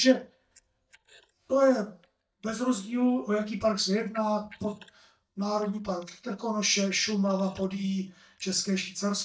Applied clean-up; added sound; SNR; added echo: neural mask model DeepFilterNet 3.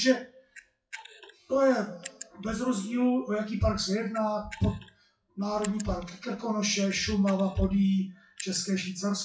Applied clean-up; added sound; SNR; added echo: classical method WPE with log-MMSE.